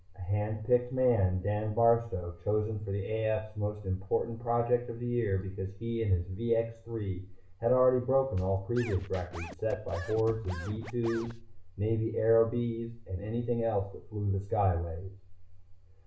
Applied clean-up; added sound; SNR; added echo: none; Scratching (performance technique); 14 dB; reverberation time 0.4 s.